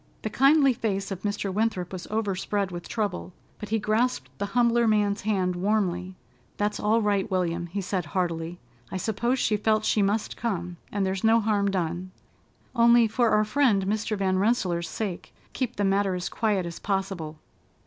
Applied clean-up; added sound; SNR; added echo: none; none; none; none.